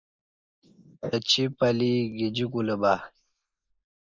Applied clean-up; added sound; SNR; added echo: neural mask model Resemble Enhance denoiser.